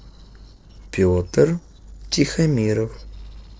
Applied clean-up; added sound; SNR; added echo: neural separator model SepFormer DNS4.